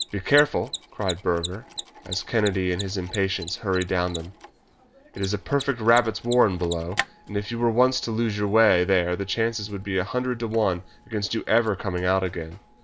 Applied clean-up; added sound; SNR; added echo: none; Mechanisms; 15 dB; none.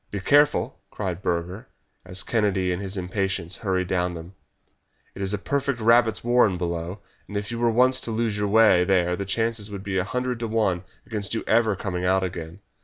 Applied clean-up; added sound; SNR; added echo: none; none; none; none.